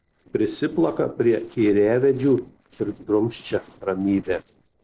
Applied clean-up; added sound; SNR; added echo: neural separator model SepFormer DNS4.